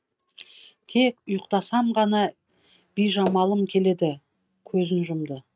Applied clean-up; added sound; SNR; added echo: neural mask model RNNoise.